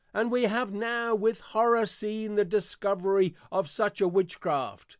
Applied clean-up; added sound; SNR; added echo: none; none; none; none.